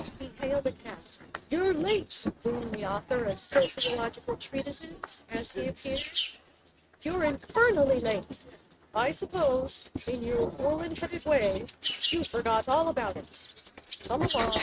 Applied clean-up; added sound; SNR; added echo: neural mask model RNNoise.